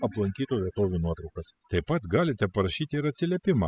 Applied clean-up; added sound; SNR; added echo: classical method spectral subtraction.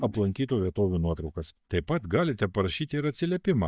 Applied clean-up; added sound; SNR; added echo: neural mask model DeepFilterNet 3.